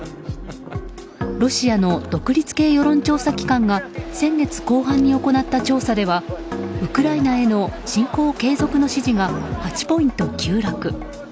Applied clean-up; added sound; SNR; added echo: none; none; none; none.